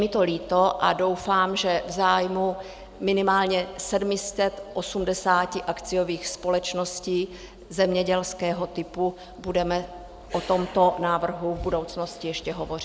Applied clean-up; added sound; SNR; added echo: none; none; none; none.